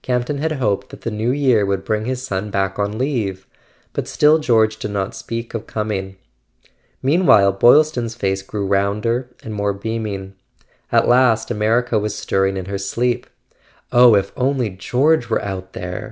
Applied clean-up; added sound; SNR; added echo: none; none; none; none.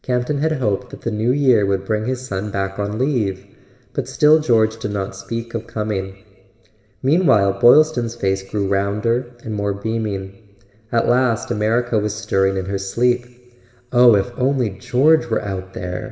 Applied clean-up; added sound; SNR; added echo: none; none; none; reverberation time 1.4 s.